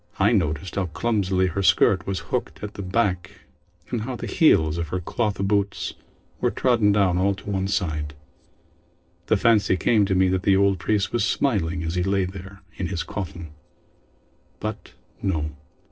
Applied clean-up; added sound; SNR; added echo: neural separator model SepFormer DNS4.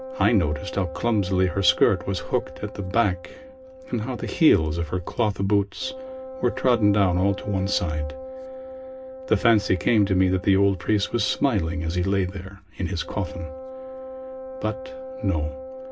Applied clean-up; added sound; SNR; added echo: none; Wind instrument, woodwind instrument; 13 dB; reverberation time 0.3 s.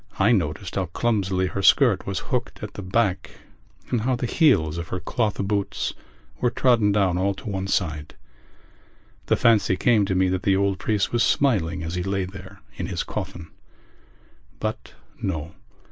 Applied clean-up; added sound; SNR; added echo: none; none; none; none.